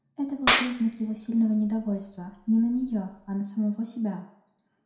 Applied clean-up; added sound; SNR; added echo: none; Clapping; 4 dB; reverberation time 0.6 s.